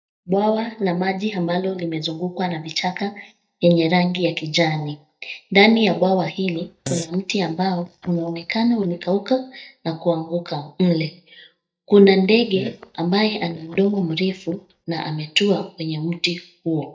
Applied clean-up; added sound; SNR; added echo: neural mask model DeepFilterNet 3.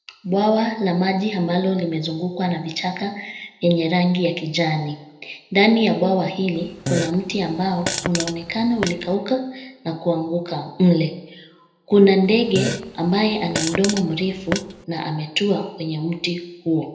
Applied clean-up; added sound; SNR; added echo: none; Fart; 8 dB; reverberation time 0.8 s.